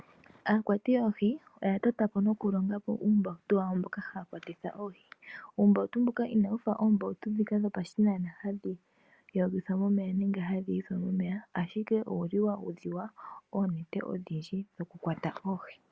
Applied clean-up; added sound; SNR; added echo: none; none; none; none.